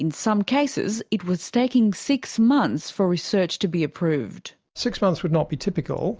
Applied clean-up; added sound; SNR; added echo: none; none; none; none.